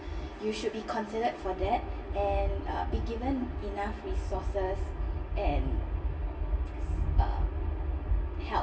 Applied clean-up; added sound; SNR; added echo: none; none; none; reverberation time 0.1 s.